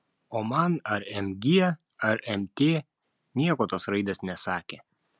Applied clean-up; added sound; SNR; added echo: none; none; none; none.